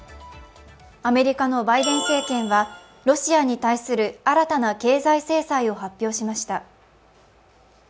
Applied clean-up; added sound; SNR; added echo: none; none; none; none.